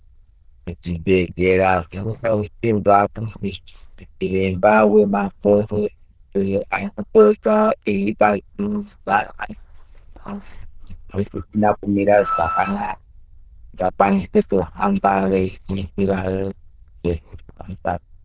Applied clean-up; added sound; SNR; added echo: neural diffusion model UNIVERSE++.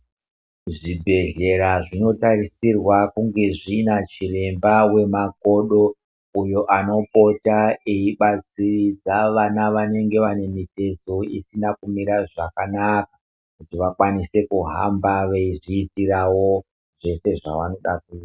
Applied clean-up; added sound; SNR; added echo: none; none; none; none.